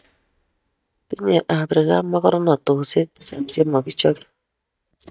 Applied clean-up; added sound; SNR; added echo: neural mask model DeepFilterNet 3.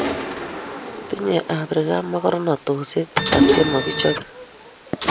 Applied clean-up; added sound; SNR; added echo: none; Printer + Mechanisms; 1 dB; none.